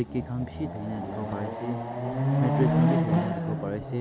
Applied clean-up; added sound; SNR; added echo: none; Chatter / Car passing by / Motorcycle / Traffic noise, roadway noise / Accelerating, revving, vroom; -5 dB; none.